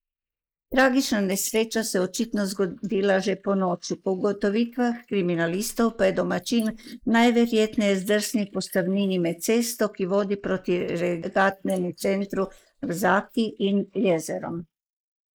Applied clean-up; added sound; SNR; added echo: neural mask model Resemble Enhance denoiser.